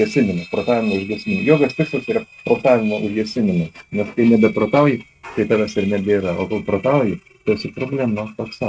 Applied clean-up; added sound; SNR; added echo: neural mask model RNNoise.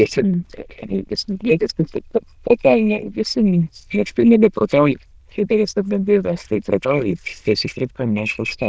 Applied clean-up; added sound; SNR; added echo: neural diffusion model UNIVERSE++.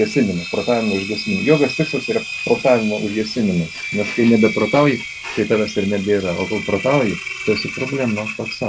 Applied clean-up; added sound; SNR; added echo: none; Engine; 10 dB; none.